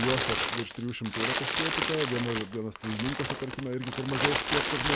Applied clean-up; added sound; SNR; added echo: none; Crumpling, crinkling; -3 dB; none.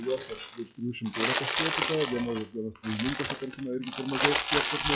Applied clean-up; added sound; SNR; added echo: classical method log-MMSE.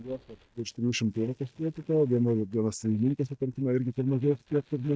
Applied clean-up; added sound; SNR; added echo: neural mask model DeepFilterNet 3.